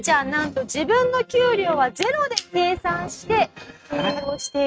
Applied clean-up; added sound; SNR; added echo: neural mask model RNNoise.